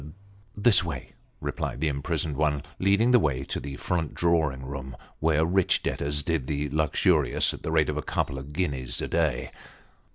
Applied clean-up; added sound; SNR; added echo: none; none; none; none.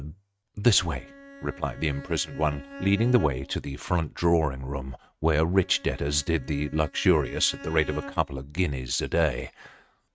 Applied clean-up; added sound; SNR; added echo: neural mask model RNNoise.